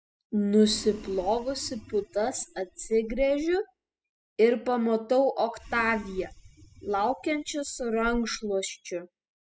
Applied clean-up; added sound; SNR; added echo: classical method spectral subtraction.